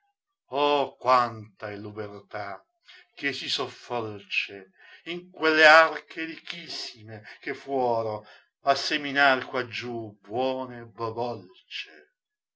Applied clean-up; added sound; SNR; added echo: none; none; none; none.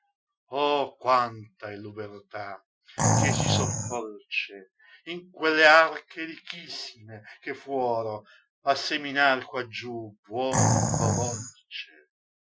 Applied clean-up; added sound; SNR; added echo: classical method Wiener filter.